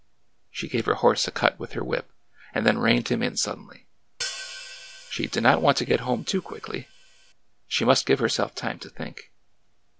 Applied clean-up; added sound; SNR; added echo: none; Hi-hat; 14 dB; none.